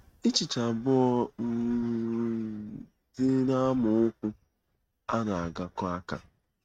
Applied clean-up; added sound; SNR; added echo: neural mask model RNNoise.